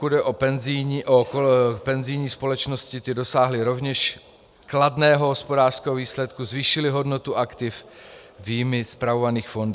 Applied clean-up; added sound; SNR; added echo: none; none; none; none.